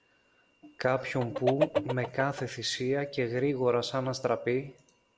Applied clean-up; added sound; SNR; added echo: none; Chicken, rooster; 3 dB; none.